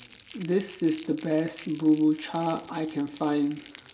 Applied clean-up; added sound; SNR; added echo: none; Crackle; 11 dB; reverberation time 0.1 s.